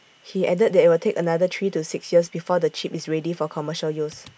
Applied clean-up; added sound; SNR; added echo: none; none; none; none.